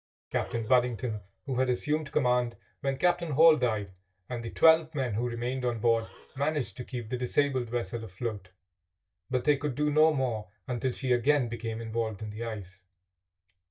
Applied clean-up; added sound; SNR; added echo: neural mask model DeepFilterNet 3.